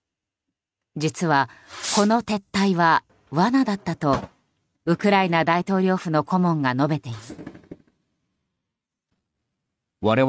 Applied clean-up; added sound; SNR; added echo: neural mask model RNNoise.